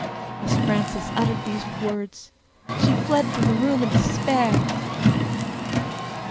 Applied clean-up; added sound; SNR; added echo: none; Car; -3 dB; none.